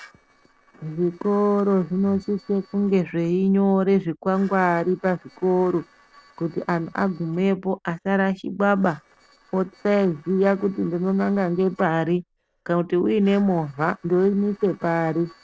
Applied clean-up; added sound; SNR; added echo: neural separator model SepFormer DNS4.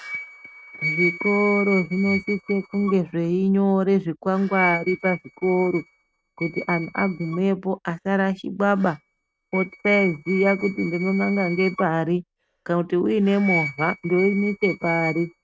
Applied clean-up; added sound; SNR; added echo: neural mask model RNNoise.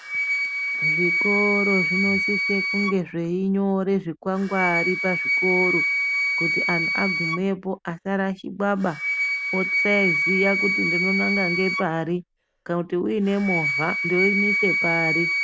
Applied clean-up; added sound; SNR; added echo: none; Wind instrument, woodwind instrument; 0 dB; none.